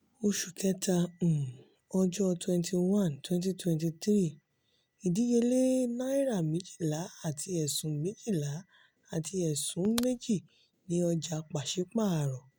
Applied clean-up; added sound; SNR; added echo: none; Crack; 11 dB; none.